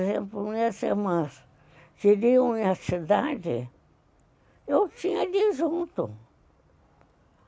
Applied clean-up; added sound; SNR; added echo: none; none; none; none.